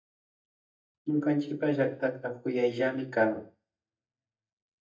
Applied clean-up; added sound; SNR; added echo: neural mask model DeepFilterNet 3.